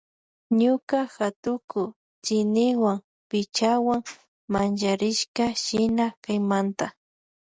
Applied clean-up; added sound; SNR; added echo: none; none; none; none.